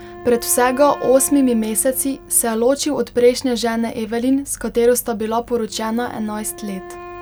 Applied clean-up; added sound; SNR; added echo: none; Wind instrument, woodwind instrument; 20 dB; none.